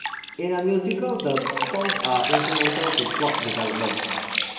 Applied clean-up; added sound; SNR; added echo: none; Drip; -1 dB; reverberation time 2.4 s.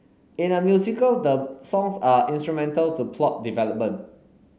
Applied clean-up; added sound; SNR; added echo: none; none; none; none.